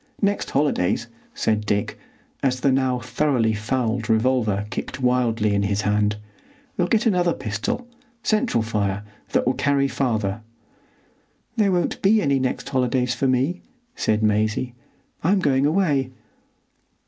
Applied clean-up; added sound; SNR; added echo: none; none; none; none.